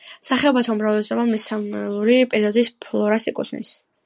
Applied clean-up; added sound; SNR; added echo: none; none; none; none.